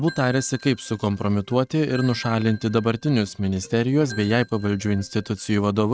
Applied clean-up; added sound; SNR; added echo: neural mask model RNNoise.